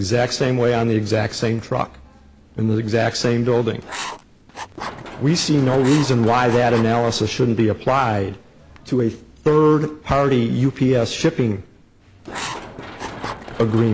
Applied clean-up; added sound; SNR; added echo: none; Run + Writing; 16 dB; none.